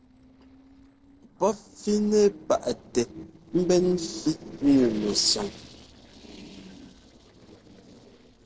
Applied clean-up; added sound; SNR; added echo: neural separator model SepFormer DNS4.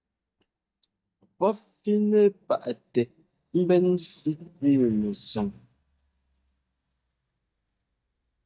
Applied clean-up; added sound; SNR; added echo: neural mask model DeepFilterNet 3.